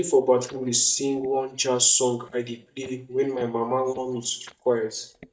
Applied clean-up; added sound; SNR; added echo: neural mask model DeepFilterNet 3.